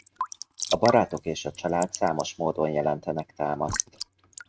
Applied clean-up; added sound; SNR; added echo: neural mask model RNNoise.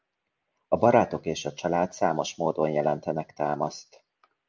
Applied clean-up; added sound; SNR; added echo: none; none; none; none.